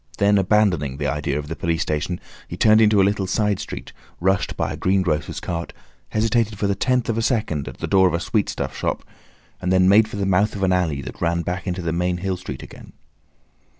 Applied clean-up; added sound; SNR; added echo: none; none; none; none.